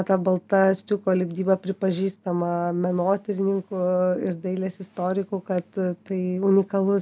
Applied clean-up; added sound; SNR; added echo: none; none; none; none.